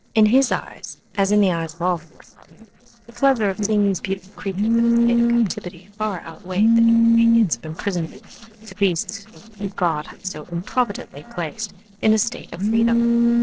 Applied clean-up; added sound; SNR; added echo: neural separator model SepFormer DNS4.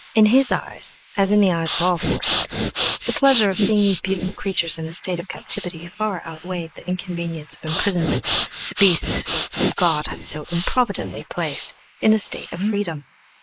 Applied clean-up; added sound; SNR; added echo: neural mask model Resemble Enhance denoiser.